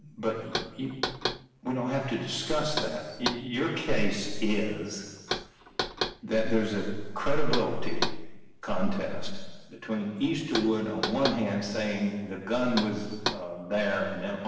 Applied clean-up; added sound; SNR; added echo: none; Knock; 8 dB; reverberation time 1.3 s.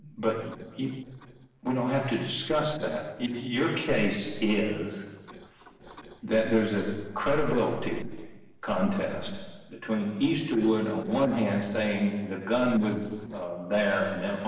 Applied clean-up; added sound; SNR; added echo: neural separator model SepFormer DNS4.